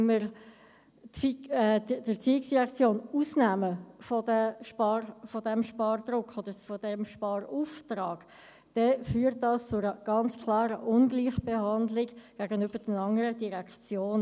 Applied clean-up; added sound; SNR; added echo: none; none; none; none.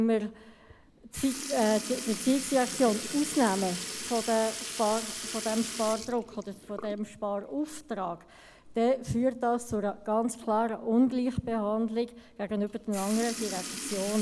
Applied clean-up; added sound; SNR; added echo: none; Sink (filling or washing) / Liquid; 10 dB; none.